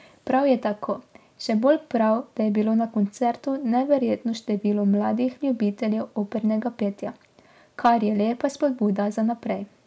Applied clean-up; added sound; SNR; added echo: none; none; none; none.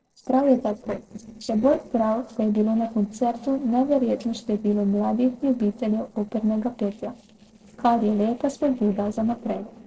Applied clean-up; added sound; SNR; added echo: neural separator model SepFormer DNS4.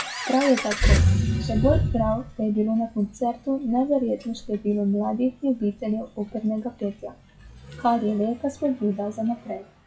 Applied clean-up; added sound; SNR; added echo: classical method WPE with log-MMSE.